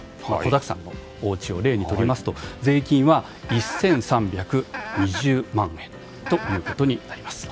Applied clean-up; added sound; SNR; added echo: none; Chicken, rooster; 11 dB; none.